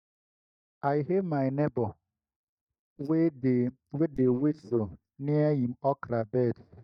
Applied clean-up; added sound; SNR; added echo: neural mask model DeepFilterNet 3.